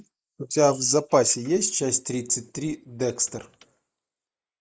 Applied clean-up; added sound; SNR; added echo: neural mask model Resemble Enhance denoiser.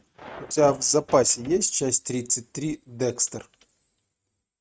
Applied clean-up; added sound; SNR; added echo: neural mask model RNNoise.